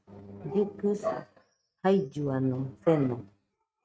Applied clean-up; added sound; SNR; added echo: neural mask model RNNoise.